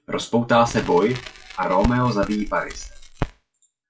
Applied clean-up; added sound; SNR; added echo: classical method WPE with log-MMSE.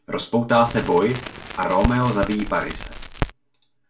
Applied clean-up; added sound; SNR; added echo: none; Crackle; 7 dB; reverberation time 0.2 s.